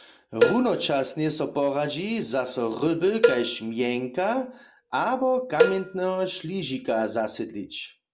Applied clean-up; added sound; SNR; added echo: none; Cowbell; 3 dB; none.